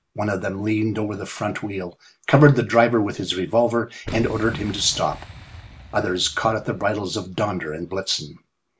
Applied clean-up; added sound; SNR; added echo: none; Boom; 20 dB; none.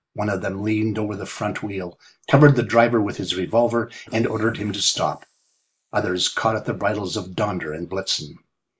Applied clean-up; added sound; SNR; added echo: neural mask model Resemble Enhance denoiser.